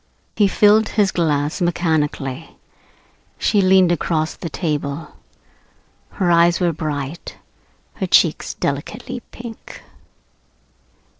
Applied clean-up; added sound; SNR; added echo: neural separator model SepFormer DNS4.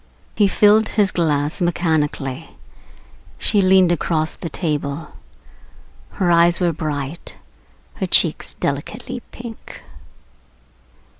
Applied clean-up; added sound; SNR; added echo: none; Meow; 14 dB; none.